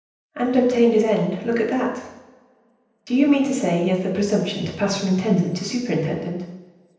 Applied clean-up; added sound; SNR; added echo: none; none; none; reverberation time 0.9 s.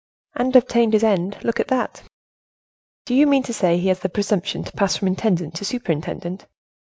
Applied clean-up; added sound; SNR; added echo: none; none; none; none.